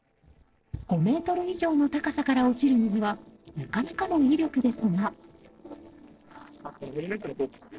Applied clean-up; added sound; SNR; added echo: neural separator model SepFormer DNS4.